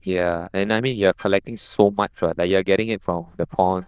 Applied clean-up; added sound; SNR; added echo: neural diffusion model UNIVERSE++.